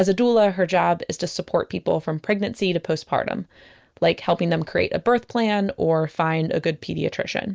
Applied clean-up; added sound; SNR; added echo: none; none; none; none.